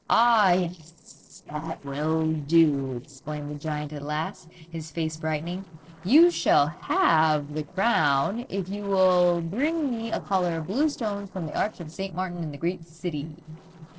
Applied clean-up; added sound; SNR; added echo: neural separator model SepFormer DNS4.